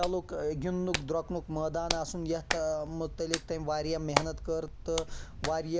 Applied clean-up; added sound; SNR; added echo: none; Hands; 5 dB; none.